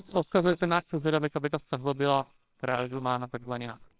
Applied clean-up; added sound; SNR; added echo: neural separator model SepFormer WHAMR!.